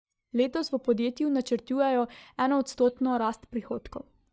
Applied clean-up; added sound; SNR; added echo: neural mask model DeepFilterNet 3.